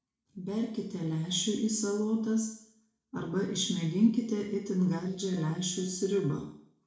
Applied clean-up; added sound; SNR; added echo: neural separator model SepFormer DNS4.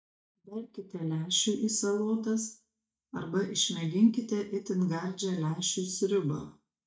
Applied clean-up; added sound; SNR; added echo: neural mask model DeepFilterNet 3.